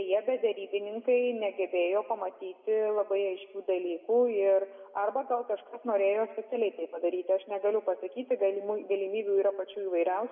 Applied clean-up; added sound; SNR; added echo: none; none; none; reverberation time 0.9 s.